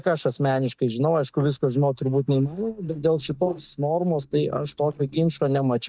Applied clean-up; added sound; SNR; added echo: neural mask model DeepFilterNet 3.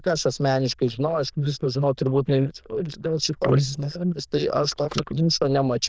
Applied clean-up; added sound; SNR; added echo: neural diffusion model UNIVERSE++.